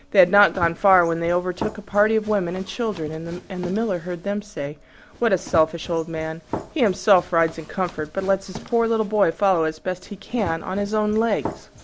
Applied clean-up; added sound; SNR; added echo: none; Run; 16 dB; none.